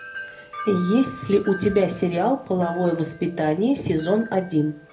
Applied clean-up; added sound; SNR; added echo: none; Wind chime; 16 dB; reverberation time 0.3 s.